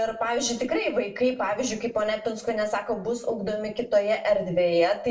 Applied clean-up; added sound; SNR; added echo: none; none; none; reverberation time 0.2 s.